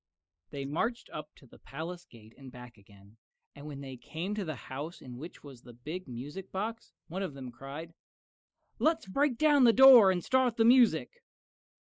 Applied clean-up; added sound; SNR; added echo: neural mask model Resemble Enhance denoiser.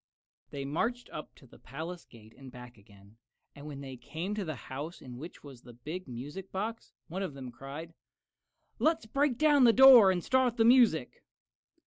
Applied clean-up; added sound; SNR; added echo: none; none; none; none.